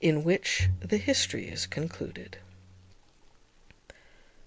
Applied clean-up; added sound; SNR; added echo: none; Bowed string instrument; 4 dB; none.